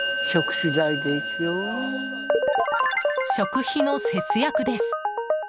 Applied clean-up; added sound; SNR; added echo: none; Musical instrument; 7 dB; none.